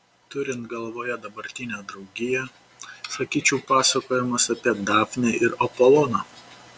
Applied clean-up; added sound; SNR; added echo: none; none; none; none.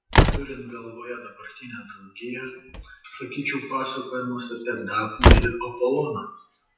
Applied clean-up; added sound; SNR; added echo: classical method WPE with log-MMSE.